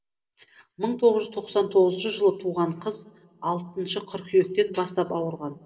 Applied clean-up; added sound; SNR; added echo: none; none; none; reverberation time 1.4 s.